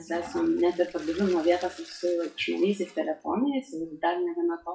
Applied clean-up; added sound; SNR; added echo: classical method WPE with log-MMSE.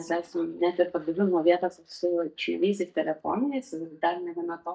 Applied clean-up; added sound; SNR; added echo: neural mask model DeepFilterNet 3.